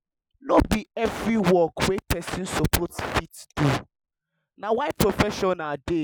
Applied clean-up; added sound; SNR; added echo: none; none; none; none.